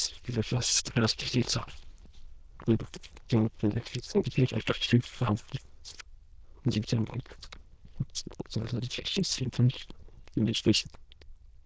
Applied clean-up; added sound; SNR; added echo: neural diffusion model UNIVERSE++.